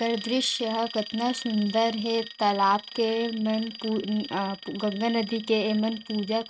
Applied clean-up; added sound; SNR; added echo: neural mask model RNNoise.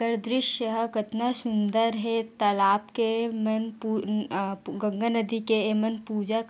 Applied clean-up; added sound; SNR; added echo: none; none; none; none.